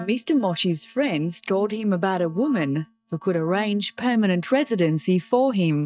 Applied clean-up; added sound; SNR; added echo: neural mask model DeepFilterNet 3.